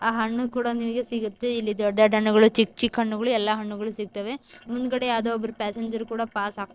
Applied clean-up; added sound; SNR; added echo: neural separator model SepFormer DNS4.